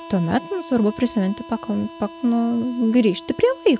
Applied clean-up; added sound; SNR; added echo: none; Harmonica; 17 dB; none.